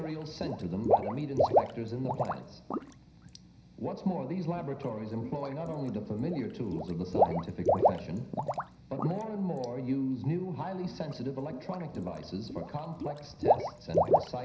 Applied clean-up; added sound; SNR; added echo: none; Water / Liquid; -2 dB; reverberation time 0.9 s.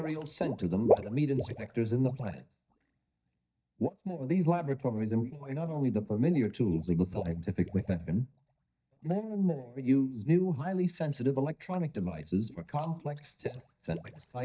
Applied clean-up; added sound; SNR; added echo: neural mask model DeepFilterNet 3.